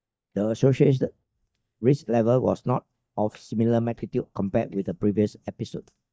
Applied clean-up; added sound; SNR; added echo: neural mask model DeepFilterNet 3.